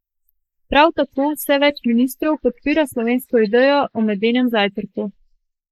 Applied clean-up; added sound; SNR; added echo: neural mask model Resemble Enhance denoiser.